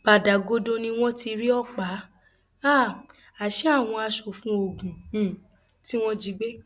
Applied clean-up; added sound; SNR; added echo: none; none; none; none.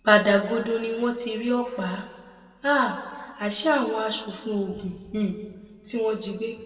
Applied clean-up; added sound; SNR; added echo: none; none; none; reverberation time 1.5 s.